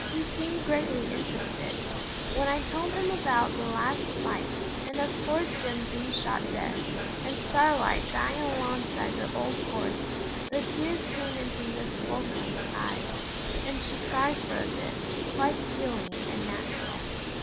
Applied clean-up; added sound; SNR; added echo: none; Bird; 0 dB; none.